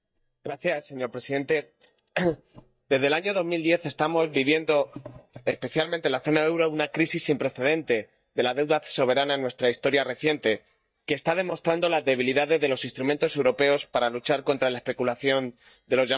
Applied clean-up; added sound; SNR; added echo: neural mask model DeepFilterNet 3.